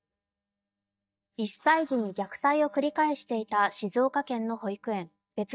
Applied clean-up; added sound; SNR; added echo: neural mask model DeepFilterNet 3.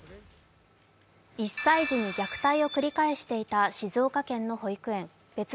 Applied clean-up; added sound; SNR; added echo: none; none; none; none.